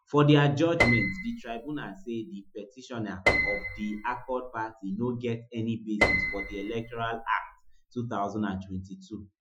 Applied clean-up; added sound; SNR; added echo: classical method Wiener filter.